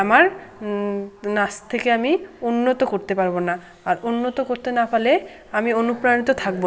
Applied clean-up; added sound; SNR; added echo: none; none; none; none.